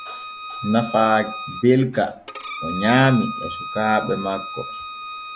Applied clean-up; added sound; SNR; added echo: none; Bowed string instrument; 10 dB; none.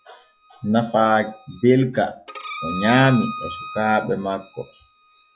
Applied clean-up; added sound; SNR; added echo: classical method log-MMSE.